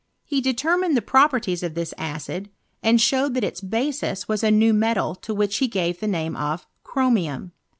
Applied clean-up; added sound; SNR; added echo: none; none; none; none.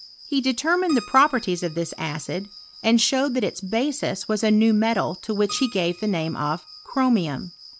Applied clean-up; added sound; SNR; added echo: none; Cricket + Keyboard (musical); 20 dB; none.